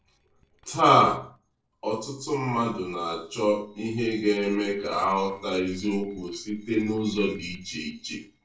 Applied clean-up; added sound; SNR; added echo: neural separator model SepFormer DNS4.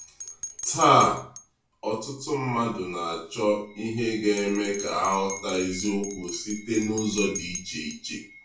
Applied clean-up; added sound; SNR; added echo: none; Bell; 14 dB; reverberation time 0.3 s.